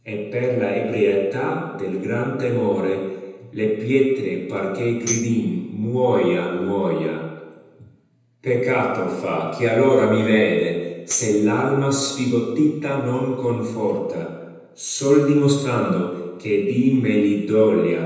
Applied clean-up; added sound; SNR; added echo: none; Tambourine; 13 dB; reverberation time 1.1 s.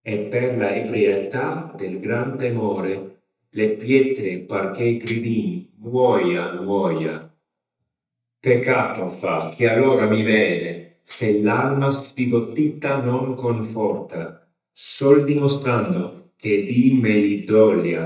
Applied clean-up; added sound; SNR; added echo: neural mask model DeepFilterNet 3.